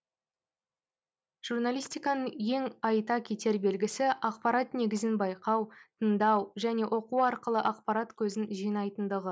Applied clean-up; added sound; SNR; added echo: none; none; none; none.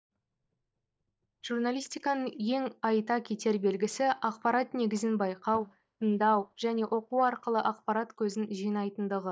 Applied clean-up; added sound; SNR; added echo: neural mask model DeepFilterNet 3.